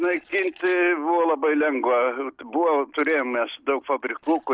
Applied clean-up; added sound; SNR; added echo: neural separator model SepFormer DNS4.